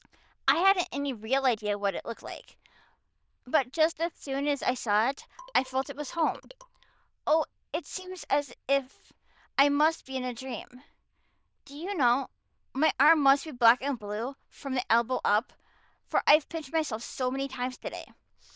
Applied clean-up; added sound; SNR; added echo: neural diffusion model UNIVERSE++.